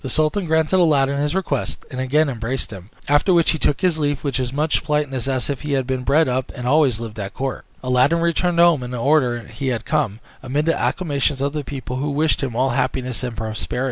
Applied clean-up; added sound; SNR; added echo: none; none; none; none.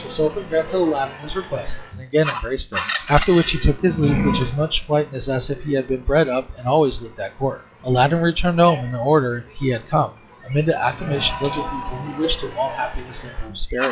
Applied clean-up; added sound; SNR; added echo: classical method log-MMSE.